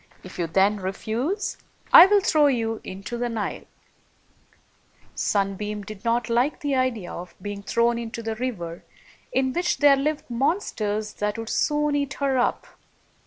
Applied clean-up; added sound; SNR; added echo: none; none; none; none.